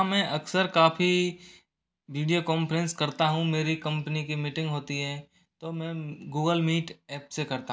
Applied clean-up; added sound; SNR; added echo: none; none; none; none.